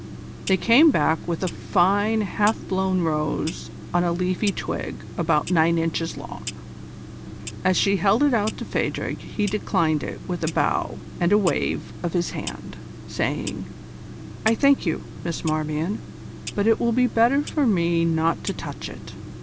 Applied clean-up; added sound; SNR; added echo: none; Clock; 12 dB; none.